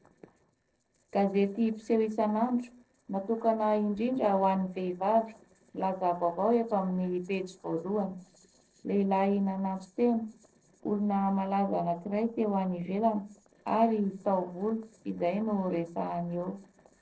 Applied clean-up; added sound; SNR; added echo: neural separator model SepFormer DNS4.